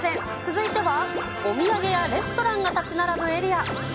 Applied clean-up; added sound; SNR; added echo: none; none; none; none.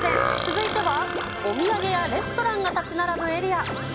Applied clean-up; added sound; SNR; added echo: none; Burping, eructation; 6 dB; none.